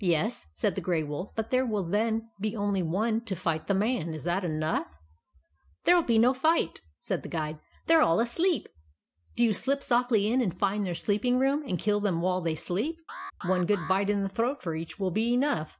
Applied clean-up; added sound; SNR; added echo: none; Alarm; 14 dB; none.